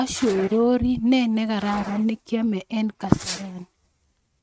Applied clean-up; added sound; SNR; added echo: neural mask model RNNoise.